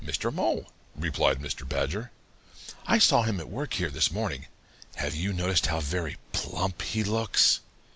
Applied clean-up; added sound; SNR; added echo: none; none; none; none.